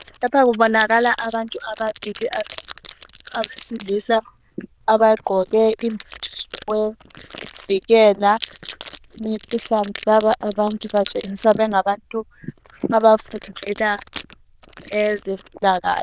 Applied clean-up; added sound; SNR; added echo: neural diffusion model UNIVERSE++.